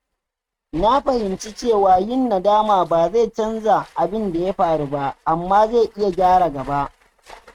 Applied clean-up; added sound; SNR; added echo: neural mask model RNNoise.